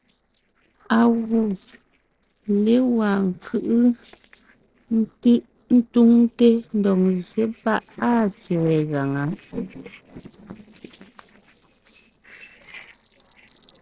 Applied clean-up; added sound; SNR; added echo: neural separator model SepFormer DNS4.